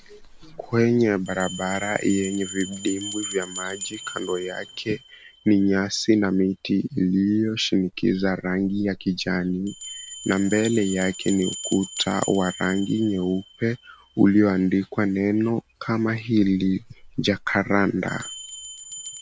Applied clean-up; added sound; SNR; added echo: none; Bell; 16 dB; none.